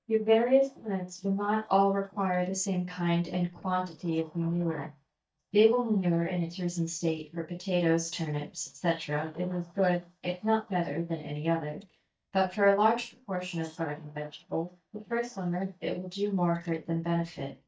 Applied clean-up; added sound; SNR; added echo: neural mask model DeepFilterNet 3.